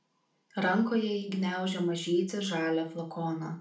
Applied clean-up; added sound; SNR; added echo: none; none; none; reverberation time 0.4 s.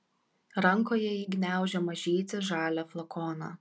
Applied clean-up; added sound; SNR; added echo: none; none; none; none.